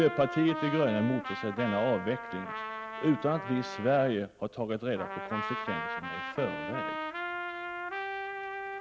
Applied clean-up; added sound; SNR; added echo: none; Trumpet; 6 dB; none.